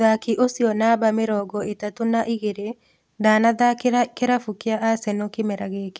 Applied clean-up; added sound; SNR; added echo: none; none; none; none.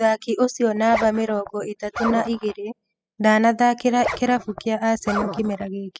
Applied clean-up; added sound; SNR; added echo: classical method spectral subtraction.